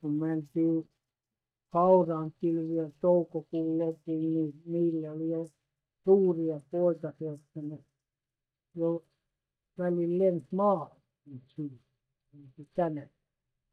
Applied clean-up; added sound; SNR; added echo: neural mask model DeepFilterNet 3.